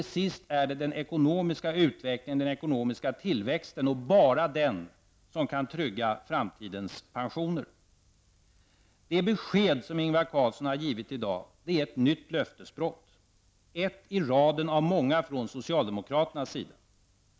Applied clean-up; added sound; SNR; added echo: none; none; none; none.